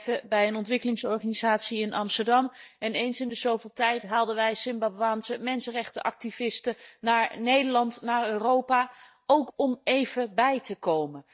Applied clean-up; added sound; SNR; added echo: neural mask model DeepFilterNet 3.